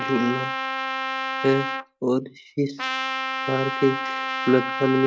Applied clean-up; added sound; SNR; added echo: none; Trumpet; 3 dB; none.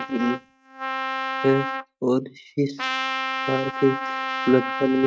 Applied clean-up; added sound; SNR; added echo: neural mask model RNNoise.